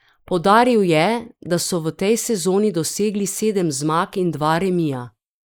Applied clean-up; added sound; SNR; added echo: neural mask model Resemble Enhance denoiser.